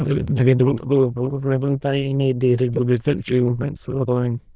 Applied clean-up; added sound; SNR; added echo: neural diffusion model UNIVERSE++.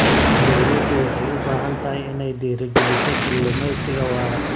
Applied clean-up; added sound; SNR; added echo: none; Explosion; -3 dB; none.